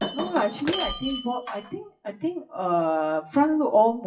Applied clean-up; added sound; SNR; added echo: classical method WPE with log-MMSE.